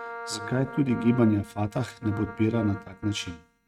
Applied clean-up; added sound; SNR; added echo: neural mask model RNNoise.